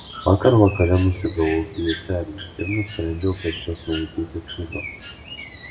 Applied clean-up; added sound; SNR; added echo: none; Bird; 12 dB; reverberation time 1.8 s.